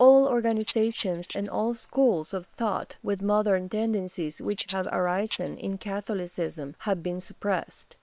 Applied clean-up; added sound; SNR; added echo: neural separator model SepFormer WHAM!.